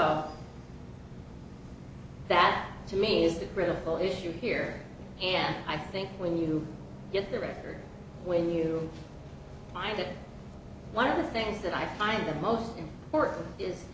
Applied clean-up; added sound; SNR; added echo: none; Bus; 14 dB; none.